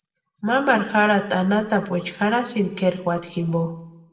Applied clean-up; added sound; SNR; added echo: none; none; none; reverberation time 0.7 s.